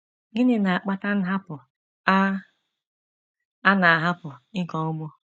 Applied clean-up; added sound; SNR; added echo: none; none; none; none.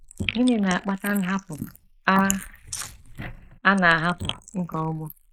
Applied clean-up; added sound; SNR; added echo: neural mask model Resemble Enhance denoiser.